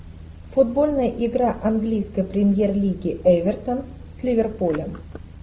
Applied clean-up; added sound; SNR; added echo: none; none; none; none.